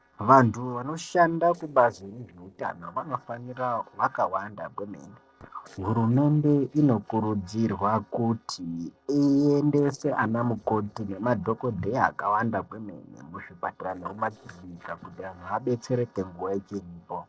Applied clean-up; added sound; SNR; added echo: neural separator model SepFormer DNS4.